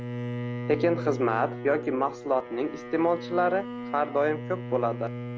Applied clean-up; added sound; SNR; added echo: none; Bowed string instrument; 8 dB; none.